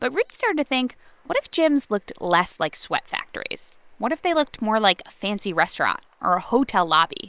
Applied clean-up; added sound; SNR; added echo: neural separator model SepFormer WHAM!.